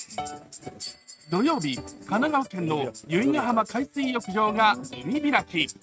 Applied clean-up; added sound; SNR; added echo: neural mask model RNNoise.